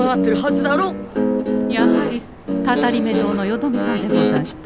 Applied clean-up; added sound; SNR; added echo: none; Guitar; -3 dB; none.